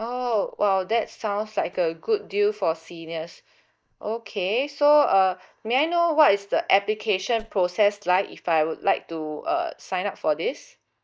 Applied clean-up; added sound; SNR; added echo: neural mask model DeepFilterNet 3.